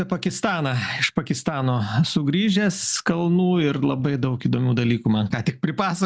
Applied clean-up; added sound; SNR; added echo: none; none; none; none.